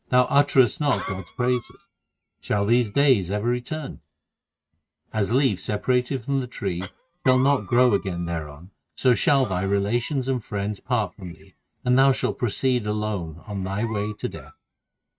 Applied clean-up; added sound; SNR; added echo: neural mask model RNNoise.